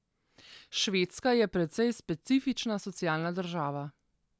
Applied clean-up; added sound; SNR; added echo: none; none; none; none.